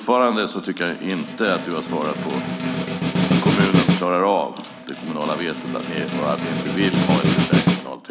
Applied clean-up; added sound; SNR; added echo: none; Snare drum; -2 dB; none.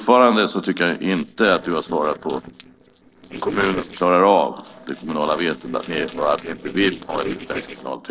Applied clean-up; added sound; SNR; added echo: neural separator model SepFormer DNS4.